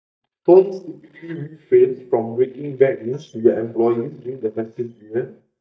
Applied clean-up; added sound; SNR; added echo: neural mask model DeepFilterNet 3.